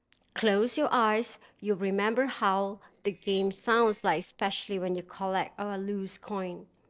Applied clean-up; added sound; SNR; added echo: neural separator model SepFormer DNS4.